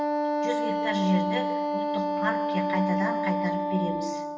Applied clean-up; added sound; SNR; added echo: none; Wind instrument, woodwind instrument; -3 dB; reverberation time 1.1 s.